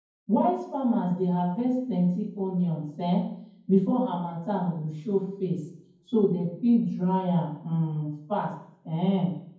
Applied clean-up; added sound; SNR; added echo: none; none; none; reverberation time 0.9 s.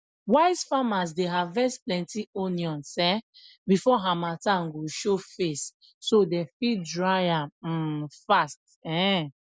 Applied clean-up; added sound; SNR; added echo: none; none; none; none.